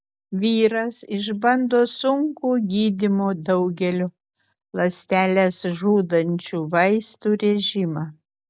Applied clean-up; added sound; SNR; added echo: none; none; none; none.